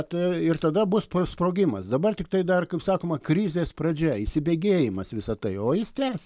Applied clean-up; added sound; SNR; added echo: none; none; none; none.